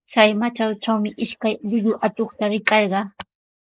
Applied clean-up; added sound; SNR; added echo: neural mask model Resemble Enhance denoiser.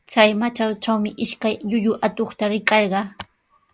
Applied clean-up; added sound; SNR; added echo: none; none; none; none.